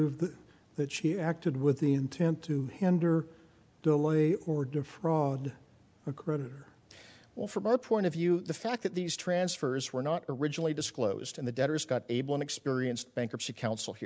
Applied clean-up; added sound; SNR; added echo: none; none; none; none.